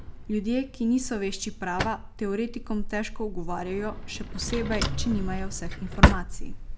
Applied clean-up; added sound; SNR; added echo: none; Drawer open or close; -2 dB; none.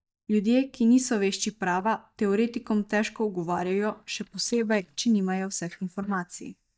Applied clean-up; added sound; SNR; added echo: neural mask model DeepFilterNet 3.